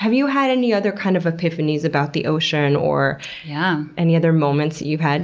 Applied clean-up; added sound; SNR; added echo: none; none; none; none.